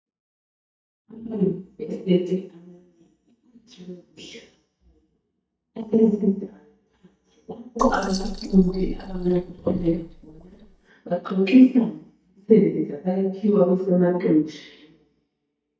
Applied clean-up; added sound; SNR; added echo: neural mask model DeepFilterNet 3.